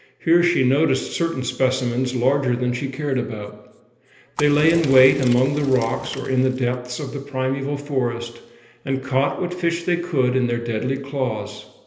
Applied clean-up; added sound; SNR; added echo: none; Fire; 15 dB; reverberation time 1.4 s.